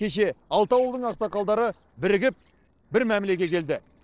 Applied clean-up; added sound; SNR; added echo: neural separator model SepFormer DNS4.